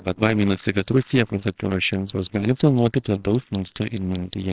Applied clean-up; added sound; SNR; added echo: neural separator model SepFormer WHAMR!.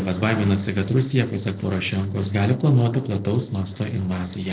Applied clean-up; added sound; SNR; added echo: neural separator model SepFormer DNS4.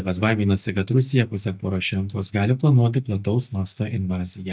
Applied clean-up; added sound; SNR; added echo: neural mask model DeepFilterNet 3.